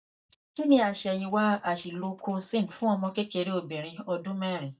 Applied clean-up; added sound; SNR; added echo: neural mask model DeepFilterNet 3.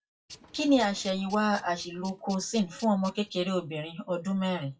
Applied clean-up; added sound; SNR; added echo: classical method WPE with log-MMSE.